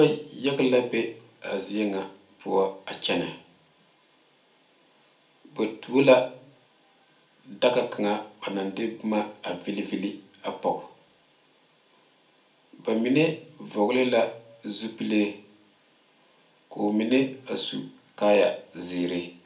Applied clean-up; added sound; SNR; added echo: none; none; none; reverberation time 0.4 s.